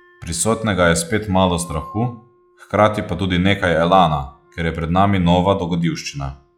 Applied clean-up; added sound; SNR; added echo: classical method log-MMSE.